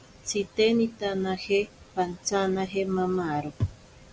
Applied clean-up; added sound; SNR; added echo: none; none; none; none.